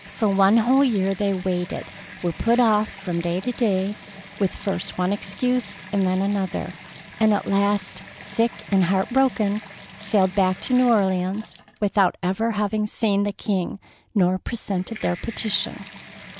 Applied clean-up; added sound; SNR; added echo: none; Bathtub (filling or washing) / Water tap, faucet; 19 dB; none.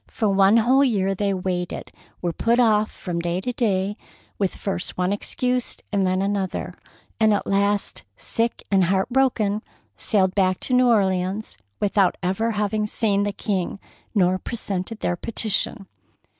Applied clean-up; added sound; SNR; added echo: none; none; none; none.